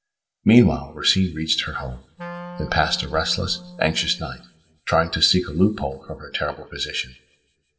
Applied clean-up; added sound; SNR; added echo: none; Wind instrument, woodwind instrument; 16 dB; reverberation time 0.7 s.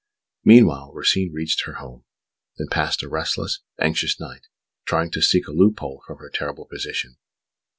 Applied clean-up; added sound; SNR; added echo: none; none; none; none.